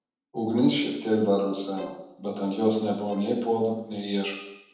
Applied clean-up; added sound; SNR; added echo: neural separator model SepFormer DNS4.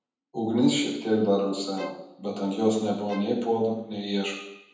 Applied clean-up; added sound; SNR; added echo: none; Bowed string instrument; 18 dB; reverberation time 0.9 s.